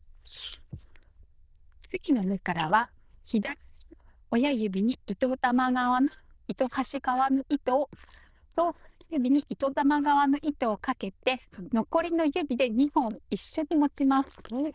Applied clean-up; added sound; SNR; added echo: neural diffusion model UNIVERSE++.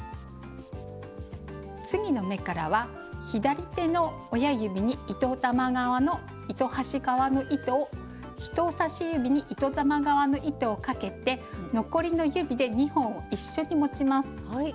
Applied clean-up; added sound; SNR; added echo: none; none; none; none.